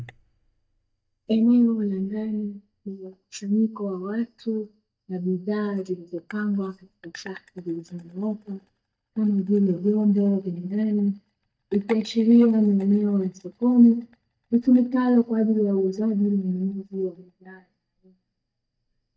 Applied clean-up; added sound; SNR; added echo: neural mask model DeepFilterNet 3.